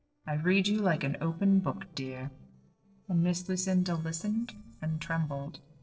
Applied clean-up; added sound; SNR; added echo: neural separator model SepFormer DNS4.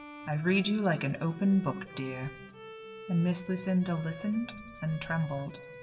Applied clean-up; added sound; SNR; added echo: none; Bowed string instrument; 16 dB; reverberation time 2.1 s.